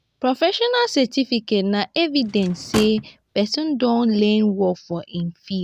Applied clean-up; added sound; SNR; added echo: none; Drawer open or close / Wood; 13 dB; none.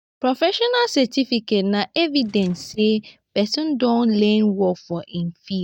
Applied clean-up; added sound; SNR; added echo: neural mask model DeepFilterNet 3.